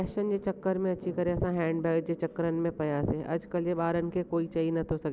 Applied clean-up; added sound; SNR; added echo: none; none; none; none.